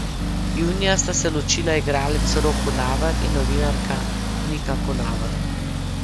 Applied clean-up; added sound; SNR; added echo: none; Accelerating, revving, vroom; -3 dB; none.